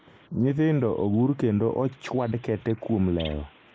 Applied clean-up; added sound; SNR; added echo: neural mask model Resemble Enhance denoiser.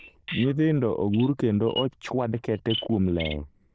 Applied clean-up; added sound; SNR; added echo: neural diffusion model UNIVERSE++.